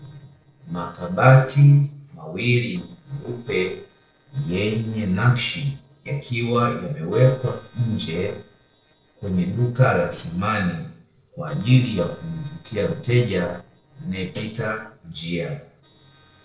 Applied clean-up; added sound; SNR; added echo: neural separator model SepFormer DNS4.